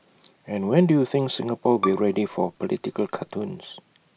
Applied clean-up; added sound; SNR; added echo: none; Bowed string instrument; 12 dB; none.